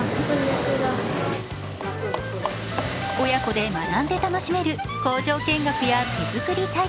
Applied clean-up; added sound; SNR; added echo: none; Motor vehicle (road); 11 dB; none.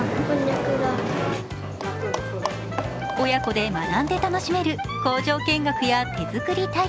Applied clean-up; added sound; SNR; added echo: none; none; none; none.